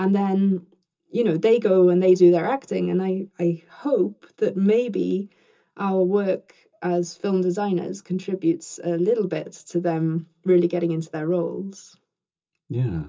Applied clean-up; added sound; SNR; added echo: none; none; none; reverberation time 0.2 s.